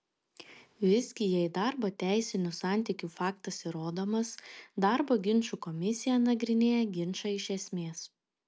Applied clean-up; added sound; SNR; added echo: none; none; none; none.